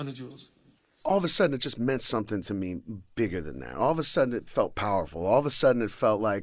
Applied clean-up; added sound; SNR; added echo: neural mask model Resemble Enhance denoiser.